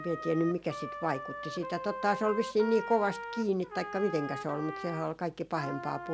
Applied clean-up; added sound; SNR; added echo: none; Trumpet; 9 dB; none.